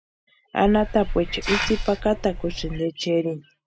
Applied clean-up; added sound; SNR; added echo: none; Hiss; 6 dB; none.